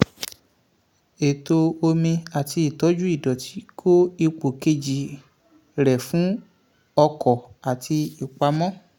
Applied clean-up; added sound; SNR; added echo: none; none; none; none.